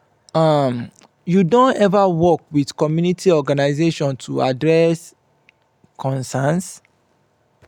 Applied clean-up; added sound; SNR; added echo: none; none; none; none.